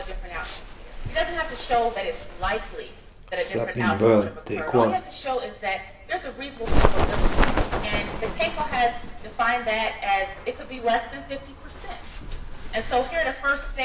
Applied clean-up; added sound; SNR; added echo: none; Bird; -2 dB; reverberation time 0.9 s.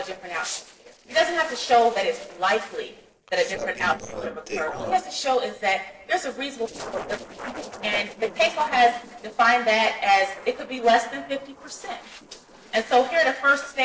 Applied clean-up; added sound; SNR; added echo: neural separator model SepFormer DNS4.